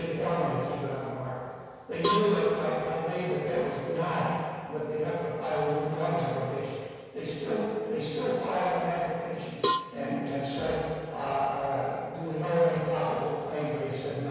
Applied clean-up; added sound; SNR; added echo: none; Cowbell; 6 dB; reverberation time 1.9 s.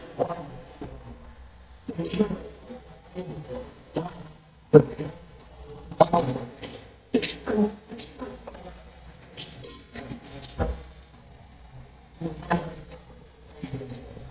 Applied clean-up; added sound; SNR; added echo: neural mask model DeepFilterNet 3.